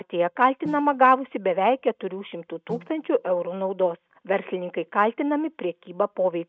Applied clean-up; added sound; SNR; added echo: neural mask model RNNoise.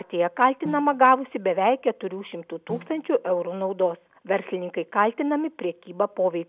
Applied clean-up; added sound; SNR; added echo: none; Snare drum; 19 dB; none.